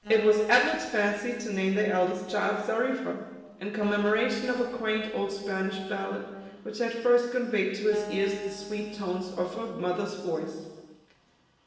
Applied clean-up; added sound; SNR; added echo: neural separator model SepFormer DNS4.